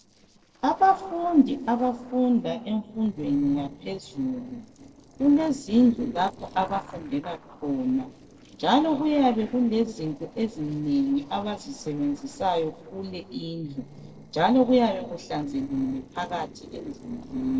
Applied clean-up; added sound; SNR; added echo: neural separator model SepFormer DNS4.